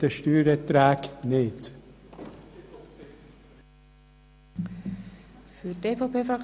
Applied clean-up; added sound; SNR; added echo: none; none; none; none.